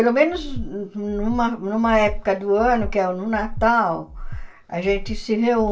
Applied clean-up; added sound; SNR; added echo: none; Breathing; 10 dB; reverberation time 0.2 s.